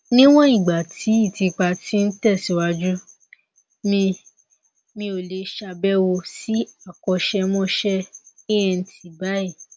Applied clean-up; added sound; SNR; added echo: none; none; none; none.